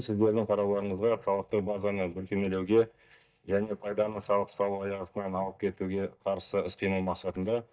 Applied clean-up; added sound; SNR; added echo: neural mask model DeepFilterNet 3.